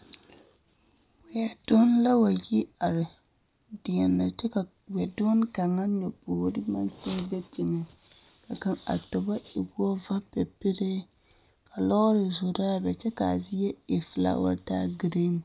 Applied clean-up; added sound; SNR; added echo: none; none; none; none.